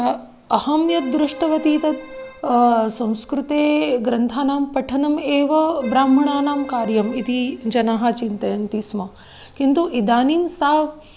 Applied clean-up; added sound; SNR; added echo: none; Keyboard (musical); 18 dB; none.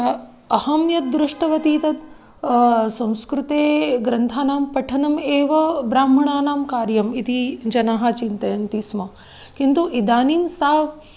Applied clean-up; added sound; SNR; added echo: none; none; none; none.